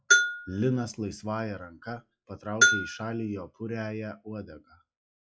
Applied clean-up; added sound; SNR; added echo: classical method log-MMSE.